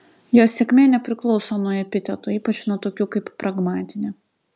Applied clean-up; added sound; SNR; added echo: none; none; none; none.